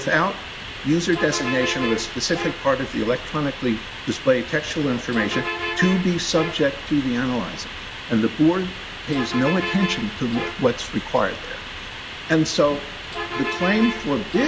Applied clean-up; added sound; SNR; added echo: none; Bus; 8 dB; none.